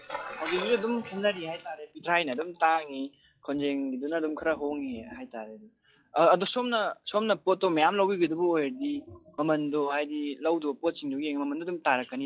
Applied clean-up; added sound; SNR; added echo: classical method log-MMSE.